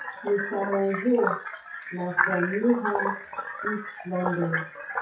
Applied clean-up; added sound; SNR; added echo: classical method WPE with log-MMSE.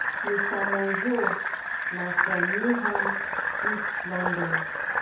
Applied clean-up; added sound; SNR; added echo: none; Fill (with liquid); -4 dB; reverberation time 0.6 s.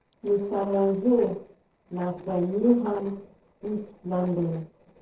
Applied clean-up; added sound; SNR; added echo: neural separator model SepFormer DNS4.